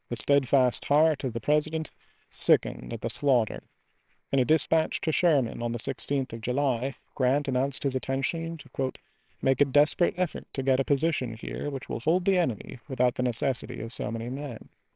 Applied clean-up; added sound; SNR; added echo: neural separator model SepFormer WHAMR!.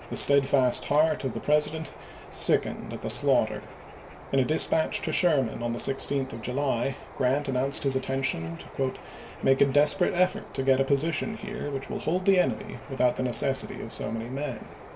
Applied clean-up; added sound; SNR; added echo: none; Bird; 16 dB; reverberation time 0.7 s.